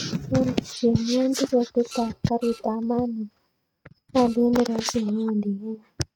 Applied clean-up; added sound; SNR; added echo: neural mask model RNNoise.